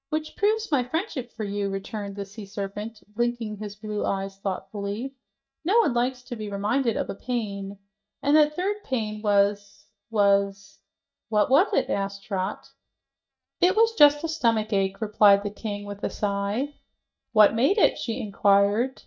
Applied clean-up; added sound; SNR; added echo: neural mask model DeepFilterNet 3.